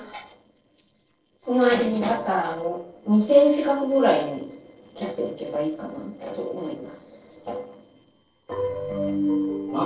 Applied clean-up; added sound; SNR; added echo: neural separator model SepFormer DNS4.